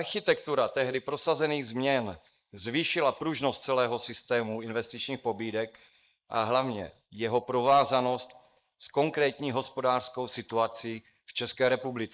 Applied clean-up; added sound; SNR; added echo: neural mask model Resemble Enhance denoiser.